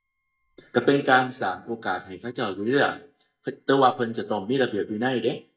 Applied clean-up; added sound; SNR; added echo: neural mask model DeepFilterNet 3.